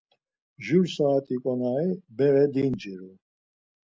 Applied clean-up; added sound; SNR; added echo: none; none; none; none.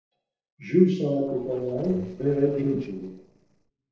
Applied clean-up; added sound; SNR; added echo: neural separator model SepFormer DNS4.